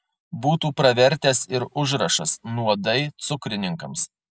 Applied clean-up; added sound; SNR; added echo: none; none; none; none.